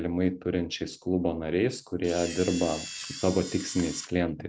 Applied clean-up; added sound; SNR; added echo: none; Camera; 11 dB; none.